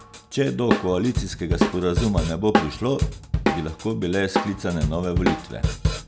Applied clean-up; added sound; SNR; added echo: none; Drum kit; 0 dB; none.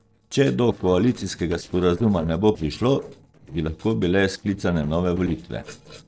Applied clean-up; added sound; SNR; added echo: neural separator model SepFormer DNS4.